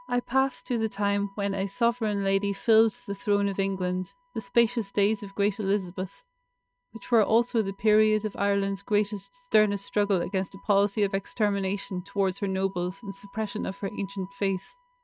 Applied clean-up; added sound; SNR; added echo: neural mask model RNNoise.